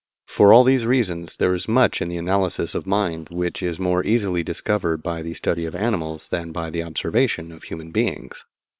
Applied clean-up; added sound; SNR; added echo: neural separator model SepFormer WHAM!.